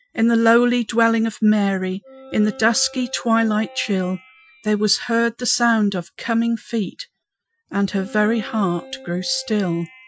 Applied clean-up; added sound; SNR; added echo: classical method Wiener filter.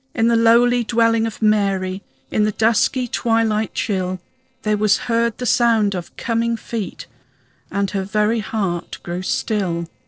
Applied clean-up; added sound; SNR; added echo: neural separator model SepFormer DNS4.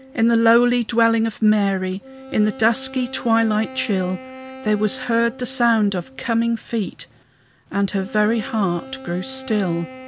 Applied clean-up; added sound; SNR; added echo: none; Wind instrument, woodwind instrument; 18 dB; none.